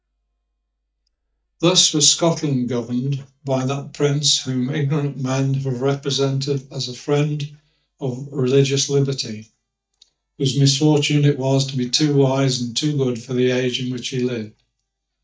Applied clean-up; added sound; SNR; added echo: neural mask model DeepFilterNet 3.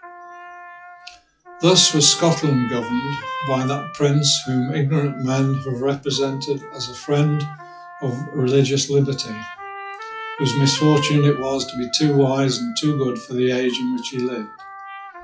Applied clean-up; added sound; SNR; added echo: classical method WPE with log-MMSE.